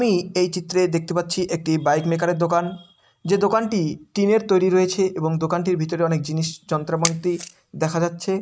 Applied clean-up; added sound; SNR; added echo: neural mask model RNNoise.